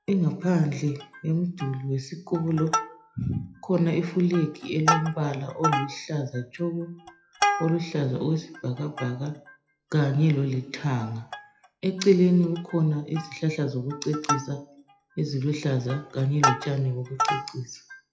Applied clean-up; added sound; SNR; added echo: classical method WPE with log-MMSE.